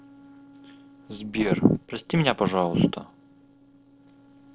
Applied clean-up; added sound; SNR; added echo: neural separator model SepFormer DNS4.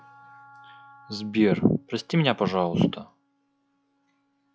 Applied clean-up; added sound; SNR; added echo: classical method log-MMSE.